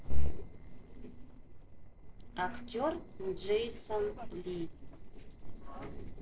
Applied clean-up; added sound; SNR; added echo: neural separator model SepFormer DNS4.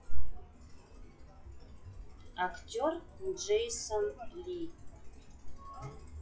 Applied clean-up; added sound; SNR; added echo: classical method WPE with log-MMSE.